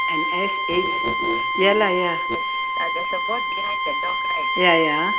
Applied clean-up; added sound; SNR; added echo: none; Bowed string instrument; -1 dB; none.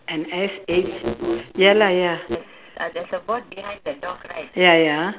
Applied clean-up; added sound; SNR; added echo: none; none; none; none.